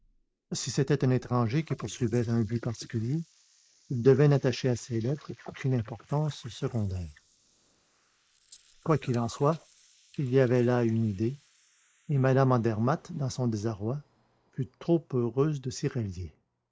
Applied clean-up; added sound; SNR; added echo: neural mask model Resemble Enhance denoiser.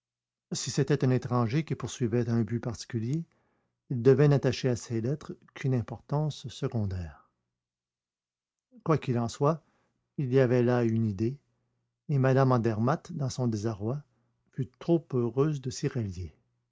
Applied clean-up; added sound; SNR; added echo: none; none; none; none.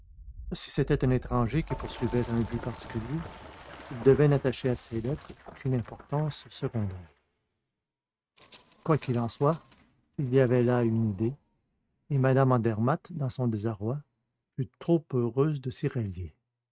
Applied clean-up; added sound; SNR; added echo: neural mask model RNNoise.